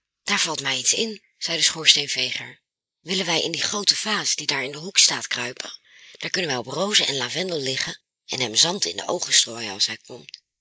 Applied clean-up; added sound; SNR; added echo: neural mask model Resemble Enhance denoiser.